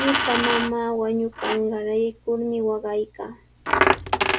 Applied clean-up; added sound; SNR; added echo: none; Coin (dropping); 0 dB; none.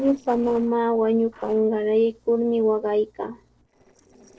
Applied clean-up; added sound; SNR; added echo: neural separator model SepFormer DNS4.